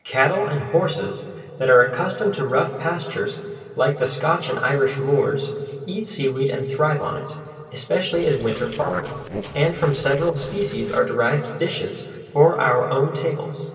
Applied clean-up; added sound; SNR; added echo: neural separator model SepFormer DNS4.